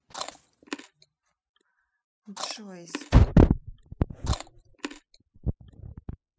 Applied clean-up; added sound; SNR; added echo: classical method spectral subtraction.